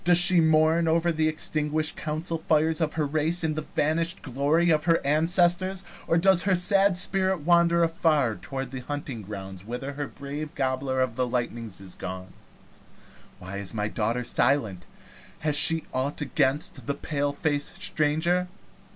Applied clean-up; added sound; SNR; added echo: none; none; none; none.